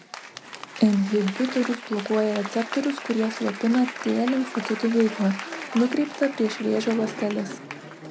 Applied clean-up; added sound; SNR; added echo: none; Applause / Crowd; 11 dB; none.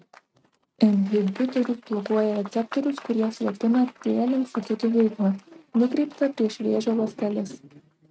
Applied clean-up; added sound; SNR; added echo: neural mask model RNNoise.